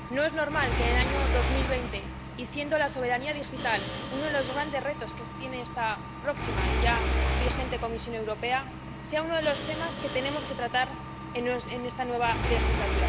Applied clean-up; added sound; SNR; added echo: none; Mechanisms; 0 dB; none.